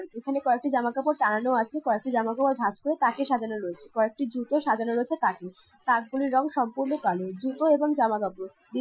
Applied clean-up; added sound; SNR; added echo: classical method Wiener filter.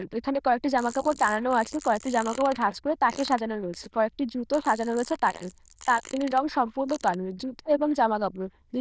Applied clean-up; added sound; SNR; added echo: neural diffusion model UNIVERSE++.